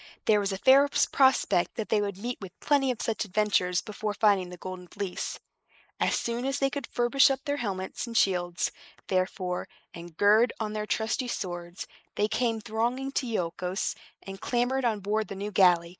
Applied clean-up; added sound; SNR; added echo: neural mask model Resemble Enhance denoiser.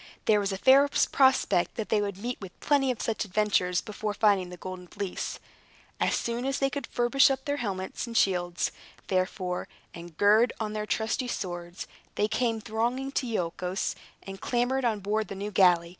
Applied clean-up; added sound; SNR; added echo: none; none; none; none.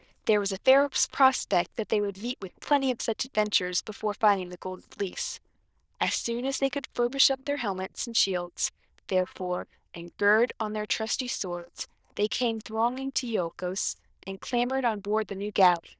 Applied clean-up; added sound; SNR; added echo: neural diffusion model UNIVERSE++.